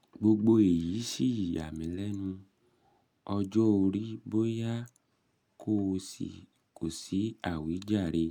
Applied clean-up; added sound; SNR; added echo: none; none; none; none.